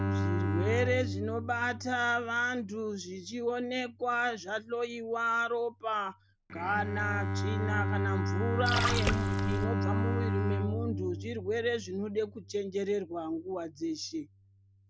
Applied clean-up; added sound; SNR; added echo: none; Splash, splatter + Bowed string instrument; 1 dB; none.